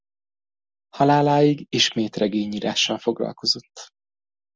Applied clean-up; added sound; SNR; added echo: none; none; none; none.